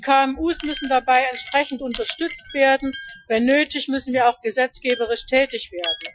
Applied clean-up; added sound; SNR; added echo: classical method Wiener filter.